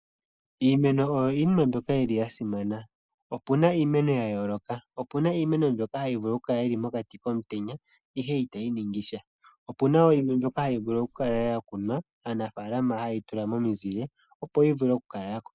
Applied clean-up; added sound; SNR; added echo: neural mask model Resemble Enhance denoiser.